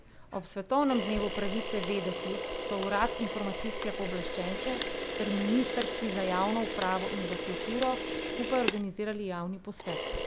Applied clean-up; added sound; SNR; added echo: none; Camera; 1 dB; none.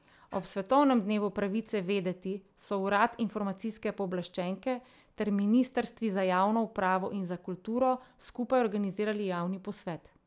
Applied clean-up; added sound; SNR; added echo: none; none; none; none.